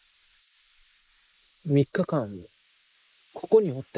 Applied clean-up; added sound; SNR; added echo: neural mask model Resemble Enhance denoiser.